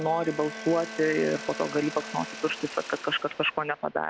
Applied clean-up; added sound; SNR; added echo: none; Mechanisms + Bowed string instrument; 12 dB; none.